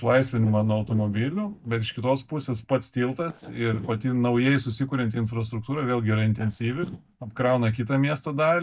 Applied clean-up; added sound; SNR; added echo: neural mask model DeepFilterNet 3.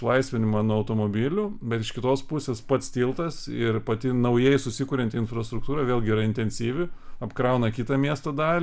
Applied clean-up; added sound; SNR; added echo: none; none; none; none.